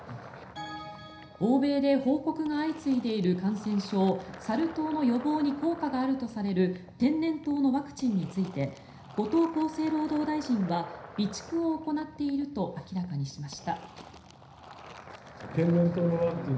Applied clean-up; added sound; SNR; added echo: none; Fill (with liquid); 19 dB; reverberation time 0.5 s.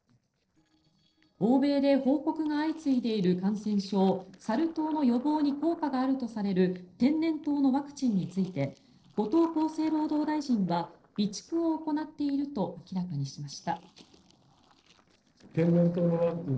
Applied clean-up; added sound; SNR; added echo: neural separator model SepFormer DNS4.